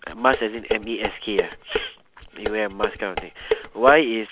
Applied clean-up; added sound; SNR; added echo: none; Dishes, pots, and pans; 6 dB; none.